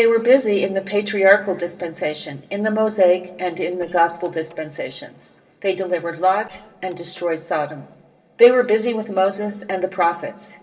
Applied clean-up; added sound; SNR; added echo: neural separator model SepFormer DNS4.